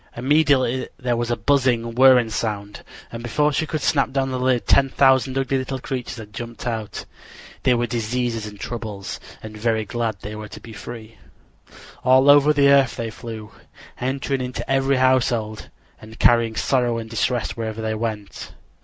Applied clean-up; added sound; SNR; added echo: none; none; none; none.